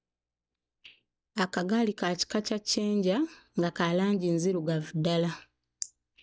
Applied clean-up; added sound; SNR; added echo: neural mask model DeepFilterNet 3.